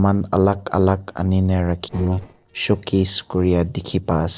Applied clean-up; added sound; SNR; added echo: neural separator model SepFormer DNS4.